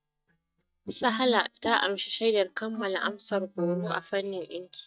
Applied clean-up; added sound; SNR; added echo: neural mask model DeepFilterNet 3.